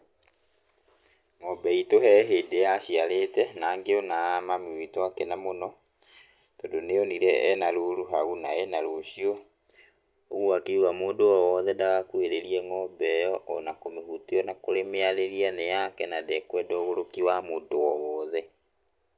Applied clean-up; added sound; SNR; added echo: none; none; none; none.